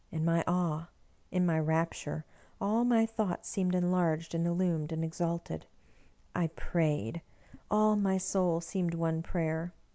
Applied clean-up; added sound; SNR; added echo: none; none; none; none.